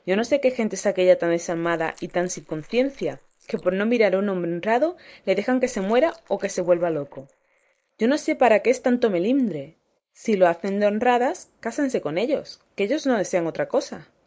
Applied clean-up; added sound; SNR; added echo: neural mask model Resemble Enhance denoiser.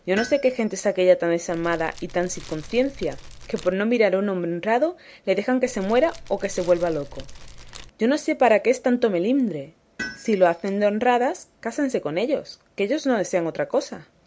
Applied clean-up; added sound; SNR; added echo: none; Tools + Fire; 17 dB; none.